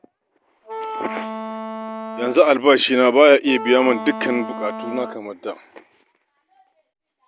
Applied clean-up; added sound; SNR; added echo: none; Wind instrument, woodwind instrument; 11 dB; none.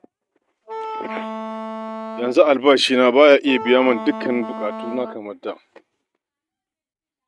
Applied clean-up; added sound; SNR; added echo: neural mask model RNNoise.